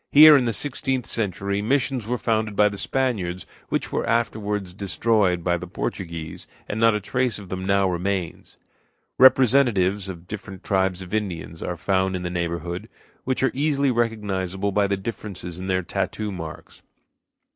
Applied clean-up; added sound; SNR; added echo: none; none; none; none.